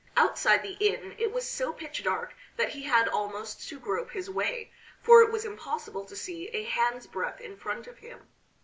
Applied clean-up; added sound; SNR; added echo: none; none; none; none.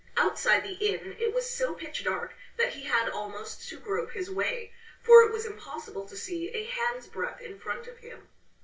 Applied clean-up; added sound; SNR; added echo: none; none; none; reverberation time 0.2 s.